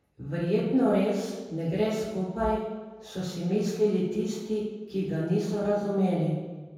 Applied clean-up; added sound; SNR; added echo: none; none; none; reverberation time 1.2 s.